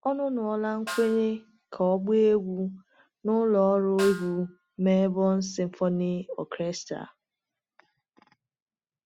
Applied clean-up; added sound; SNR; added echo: none; Snare drum; 16 dB; none.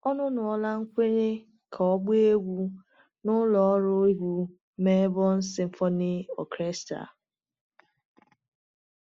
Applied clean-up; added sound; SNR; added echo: neural mask model Resemble Enhance denoiser.